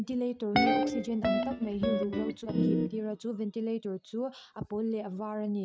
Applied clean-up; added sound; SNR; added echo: neural mask model RNNoise.